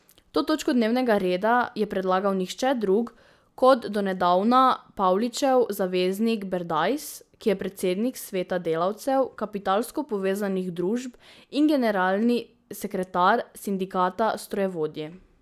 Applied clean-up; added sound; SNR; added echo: none; none; none; none.